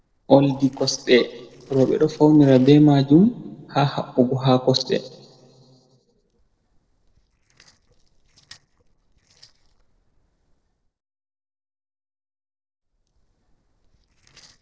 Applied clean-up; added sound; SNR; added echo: neural separator model SepFormer DNS4.